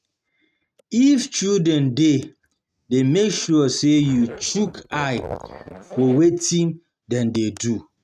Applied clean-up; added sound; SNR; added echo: neural mask model RNNoise.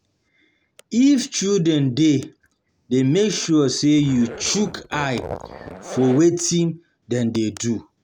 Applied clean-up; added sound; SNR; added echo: none; Zipper (clothing); 14 dB; none.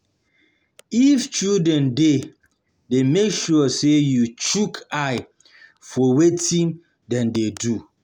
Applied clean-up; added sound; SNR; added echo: none; none; none; none.